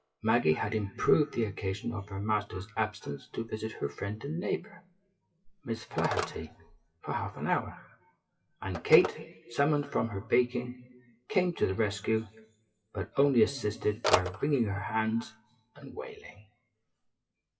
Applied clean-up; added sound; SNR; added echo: classical method WPE with log-MMSE.